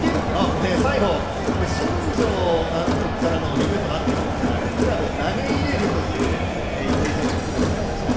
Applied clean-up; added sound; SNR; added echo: none; Crowd; -2 dB; reverberation time 2.1 s.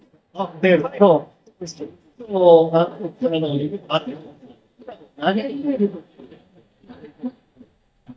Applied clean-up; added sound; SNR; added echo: neural mask model DeepFilterNet 3.